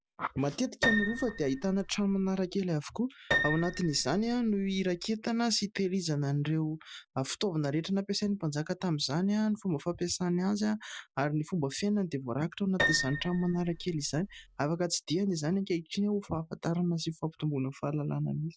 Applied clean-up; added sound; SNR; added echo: none; Piano; 5 dB; none.